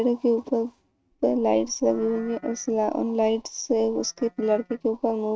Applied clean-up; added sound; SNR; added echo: neural mask model RNNoise.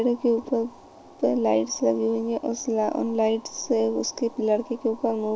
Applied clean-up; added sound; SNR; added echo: none; none; none; none.